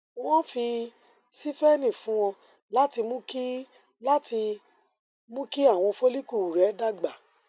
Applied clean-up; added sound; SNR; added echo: none; none; none; none.